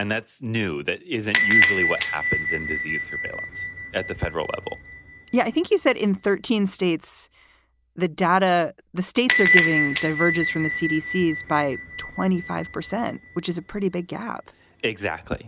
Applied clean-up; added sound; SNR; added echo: none; Door / Bell; 2 dB; none.